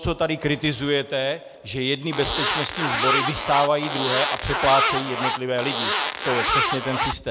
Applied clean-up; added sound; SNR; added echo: none; Zipper (clothing); -1 dB; none.